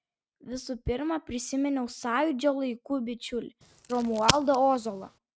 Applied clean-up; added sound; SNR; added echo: neural mask model RNNoise.